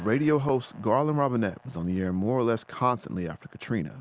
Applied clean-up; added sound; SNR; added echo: none; none; none; none.